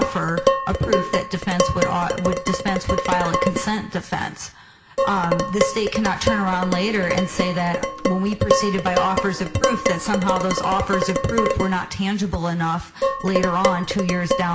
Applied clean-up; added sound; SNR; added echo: none; Dishes, pots, and pans; 1 dB; none.